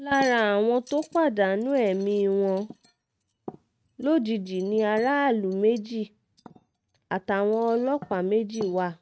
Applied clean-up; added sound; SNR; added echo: neural mask model RNNoise.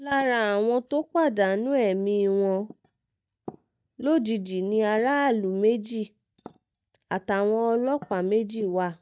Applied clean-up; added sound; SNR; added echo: neural mask model DeepFilterNet 3.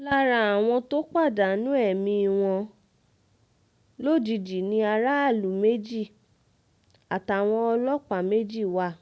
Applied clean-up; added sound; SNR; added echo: none; none; none; none.